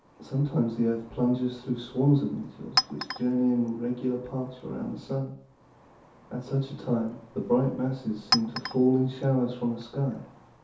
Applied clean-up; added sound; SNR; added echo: none; Chink, clink; 10 dB; reverberation time 0.5 s.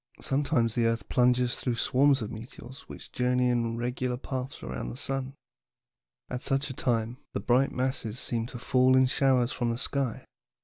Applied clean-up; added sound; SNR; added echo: none; none; none; none.